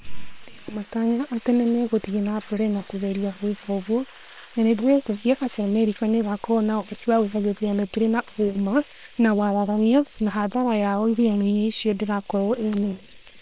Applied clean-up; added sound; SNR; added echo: neural separator model SepFormer WHAM!.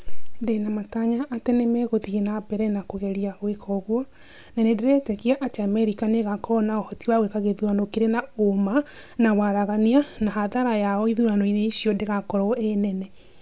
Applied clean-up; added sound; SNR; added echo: none; none; none; none.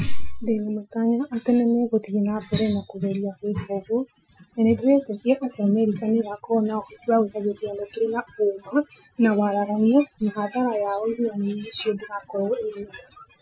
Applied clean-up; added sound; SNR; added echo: classical method Wiener filter.